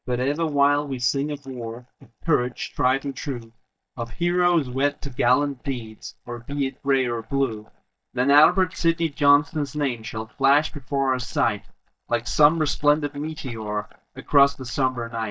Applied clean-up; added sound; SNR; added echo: neural mask model DeepFilterNet 3.